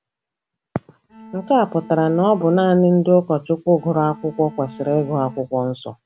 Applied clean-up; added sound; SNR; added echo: none; Bowed string instrument; 20 dB; none.